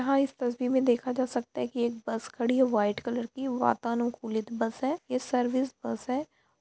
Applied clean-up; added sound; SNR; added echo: none; none; none; none.